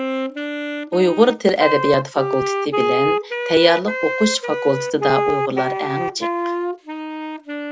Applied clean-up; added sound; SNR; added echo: none; Wind instrument, woodwind instrument; 2 dB; none.